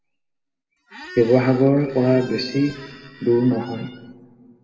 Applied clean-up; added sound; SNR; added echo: none; Squeak; 20 dB; reverberation time 1.7 s.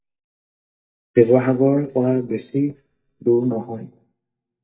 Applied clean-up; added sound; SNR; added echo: neural mask model DeepFilterNet 3.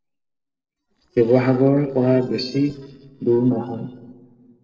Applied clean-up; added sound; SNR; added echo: neural separator model SepFormer DNS4.